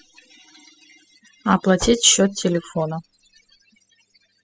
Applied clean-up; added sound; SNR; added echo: classical method spectral subtraction.